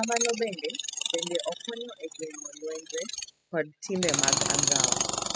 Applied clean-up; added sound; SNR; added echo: classical method spectral subtraction.